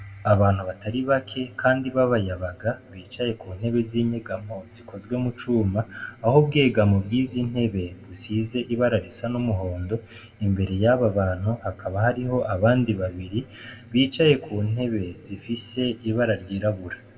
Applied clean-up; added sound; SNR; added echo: none; none; none; reverberation time 1.0 s.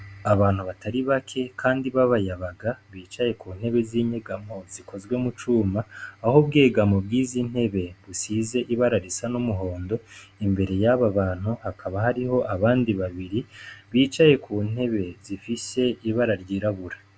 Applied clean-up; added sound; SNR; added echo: none; none; none; none.